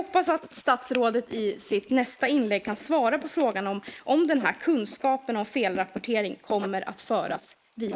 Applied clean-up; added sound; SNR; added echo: neural mask model Resemble Enhance denoiser.